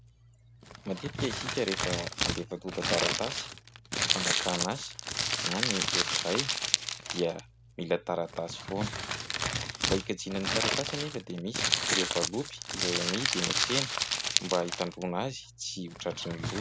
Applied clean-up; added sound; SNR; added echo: none; Crumpling, crinkling; -2 dB; none.